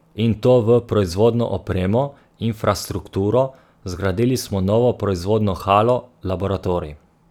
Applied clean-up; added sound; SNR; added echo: none; none; none; none.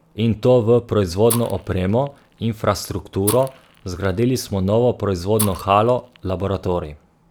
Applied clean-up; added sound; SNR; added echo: none; Fire; 14 dB; none.